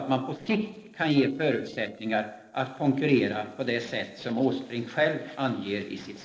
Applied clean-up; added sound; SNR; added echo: neural separator model SepFormer DNS4.